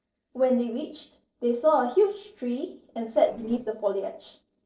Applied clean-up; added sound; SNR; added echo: neural separator model SepFormer DNS4.